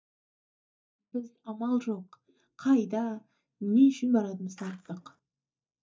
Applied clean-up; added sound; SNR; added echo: neural mask model DeepFilterNet 3.